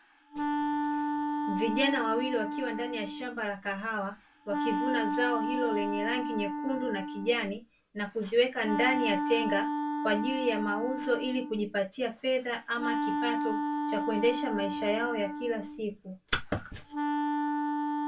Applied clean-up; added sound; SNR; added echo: none; Wind instrument, woodwind instrument; 1 dB; reverberation time 0.2 s.